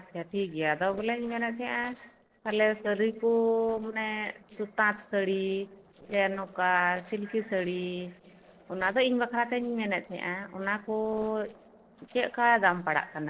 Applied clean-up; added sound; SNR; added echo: neural separator model SepFormer DNS4.